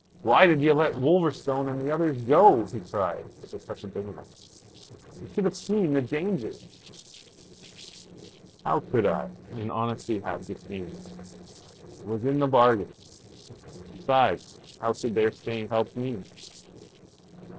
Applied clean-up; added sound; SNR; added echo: neural separator model SepFormer DNS4.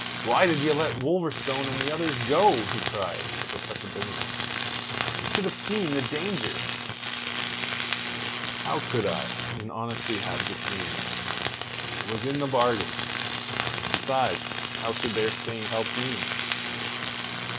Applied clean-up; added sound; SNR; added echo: none; Tools; -1 dB; none.